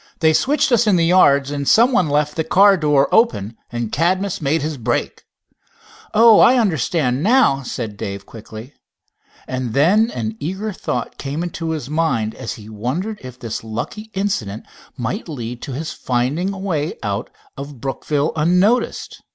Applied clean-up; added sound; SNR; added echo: none; none; none; none.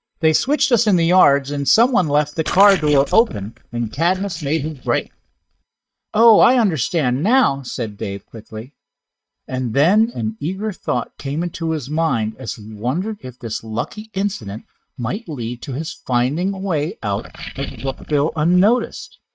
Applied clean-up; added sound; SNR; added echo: neural mask model DeepFilterNet 3.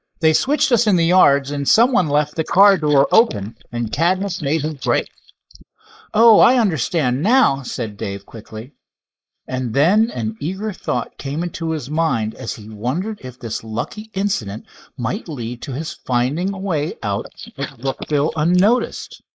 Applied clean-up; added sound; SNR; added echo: neural mask model Resemble Enhance denoiser.